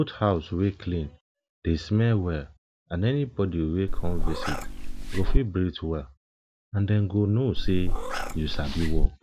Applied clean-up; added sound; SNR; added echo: none; Meow; -4 dB; none.